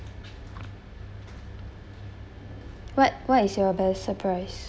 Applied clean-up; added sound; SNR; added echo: none; none; none; none.